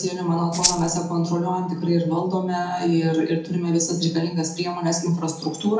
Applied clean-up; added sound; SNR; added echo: none; Rattle (instrument); 1 dB; reverberation time 0.4 s.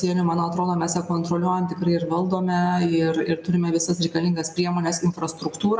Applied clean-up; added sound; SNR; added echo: none; none; none; none.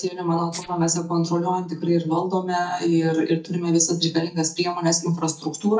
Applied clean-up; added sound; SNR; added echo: neural mask model DeepFilterNet 3.